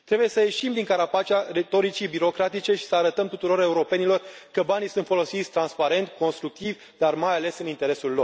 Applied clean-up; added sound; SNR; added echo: none; none; none; none.